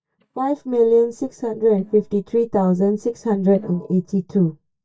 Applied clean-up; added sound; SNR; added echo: neural mask model DeepFilterNet 3.